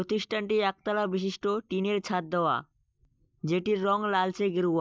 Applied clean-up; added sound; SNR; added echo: none; none; none; none.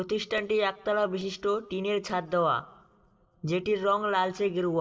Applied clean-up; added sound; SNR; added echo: neural separator model SepFormer DNS4.